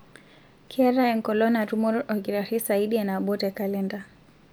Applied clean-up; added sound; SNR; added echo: none; none; none; none.